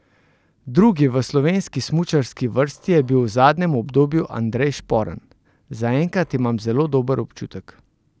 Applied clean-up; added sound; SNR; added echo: none; none; none; none.